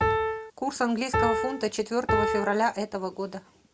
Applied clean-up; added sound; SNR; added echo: none; Piano; -4 dB; none.